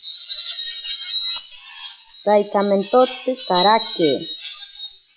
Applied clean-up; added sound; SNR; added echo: classical method log-MMSE.